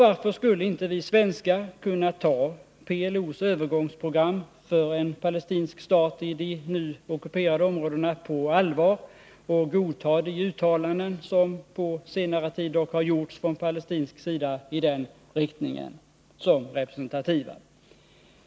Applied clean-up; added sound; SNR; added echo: none; none; none; none.